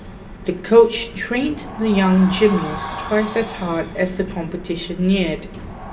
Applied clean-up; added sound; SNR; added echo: none; Sliding door; 15 dB; reverberation time 1.7 s.